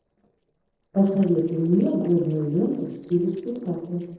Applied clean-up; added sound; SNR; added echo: neural separator model SepFormer DNS4.